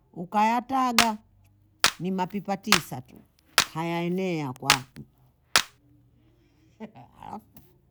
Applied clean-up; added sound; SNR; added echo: none; Clapping; -2 dB; none.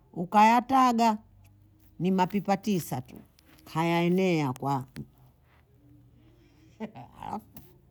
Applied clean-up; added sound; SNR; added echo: none; none; none; none.